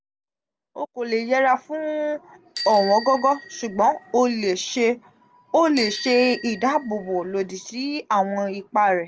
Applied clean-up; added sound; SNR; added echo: none; Bicycle bell; 15 dB; none.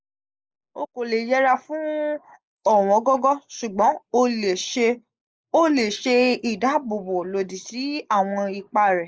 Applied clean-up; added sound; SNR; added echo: neural mask model Resemble Enhance denoiser.